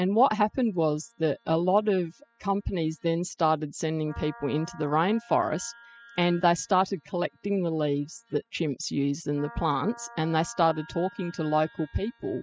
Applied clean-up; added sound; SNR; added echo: classical method spectral subtraction.